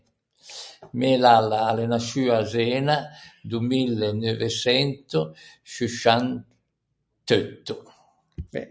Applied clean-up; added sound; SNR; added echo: none; none; none; none.